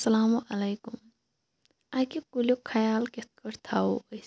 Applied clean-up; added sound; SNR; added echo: none; none; none; none.